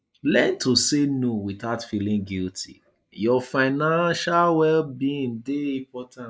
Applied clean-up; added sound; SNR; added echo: neural mask model Resemble Enhance denoiser.